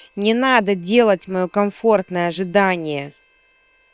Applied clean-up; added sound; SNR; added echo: neural separator model SepFormer WHAM!.